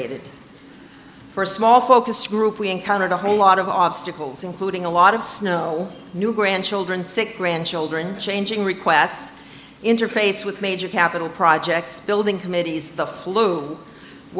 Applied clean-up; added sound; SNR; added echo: none; none; none; none.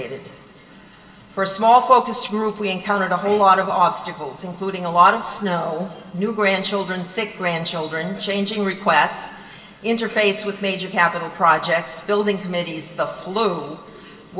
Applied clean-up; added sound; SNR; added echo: none; none; none; reverberation time 2.1 s.